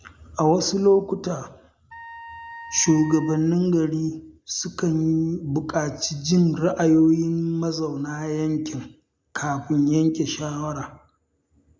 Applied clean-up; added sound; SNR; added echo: none; Wind instrument, woodwind instrument; 17 dB; none.